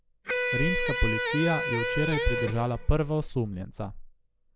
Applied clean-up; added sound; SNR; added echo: none; Electric guitar; 1 dB; none.